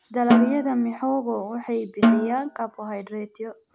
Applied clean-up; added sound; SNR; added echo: none; Snare drum; -1 dB; none.